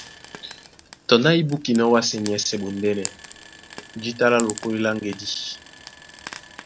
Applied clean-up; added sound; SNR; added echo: none; Frying (food); 16 dB; none.